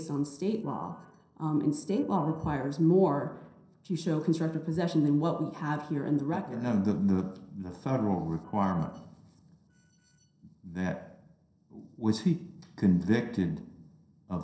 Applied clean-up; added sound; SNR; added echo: neural separator model SepFormer DNS4.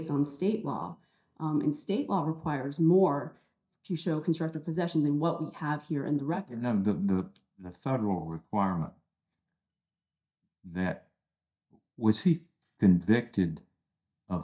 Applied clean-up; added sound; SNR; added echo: neural mask model DeepFilterNet 3.